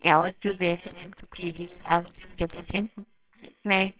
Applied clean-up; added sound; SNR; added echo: neural separator model SepFormer WHAMR!.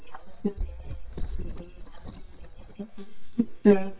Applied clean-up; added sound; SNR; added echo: neural mask model DeepFilterNet 3.